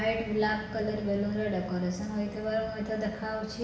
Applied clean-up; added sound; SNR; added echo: none; none; none; reverberation time 0.9 s.